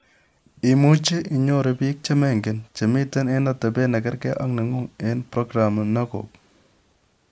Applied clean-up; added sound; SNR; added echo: none; none; none; none.